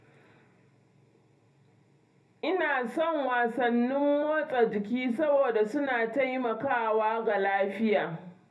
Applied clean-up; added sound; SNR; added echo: none; none; none; reverberation time 0.3 s.